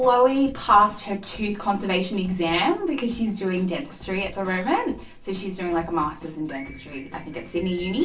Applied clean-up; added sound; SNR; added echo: none; none; none; reverberation time 0.3 s.